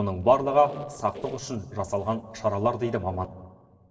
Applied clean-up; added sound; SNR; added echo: neural separator model SepFormer DNS4.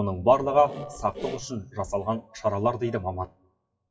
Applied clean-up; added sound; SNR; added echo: classical method WPE with log-MMSE.